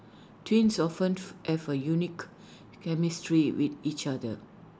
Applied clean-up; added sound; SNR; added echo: none; none; none; none.